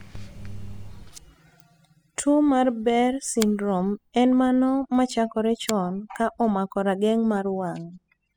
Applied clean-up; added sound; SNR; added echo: classical method spectral subtraction.